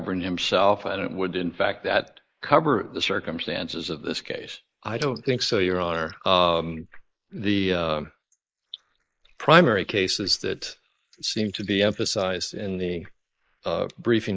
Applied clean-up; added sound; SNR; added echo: neural mask model Resemble Enhance denoiser.